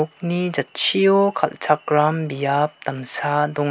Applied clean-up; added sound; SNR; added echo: none; none; none; none.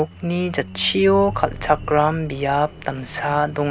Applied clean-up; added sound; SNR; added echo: none; Squeak; 15 dB; none.